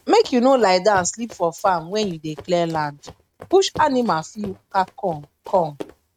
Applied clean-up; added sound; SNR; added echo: neural mask model RNNoise.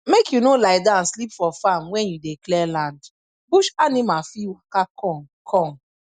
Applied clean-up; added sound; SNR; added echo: none; none; none; none.